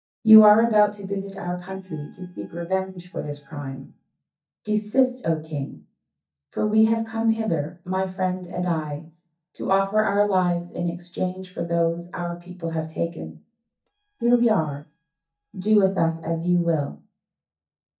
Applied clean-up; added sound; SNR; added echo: neural mask model DeepFilterNet 3.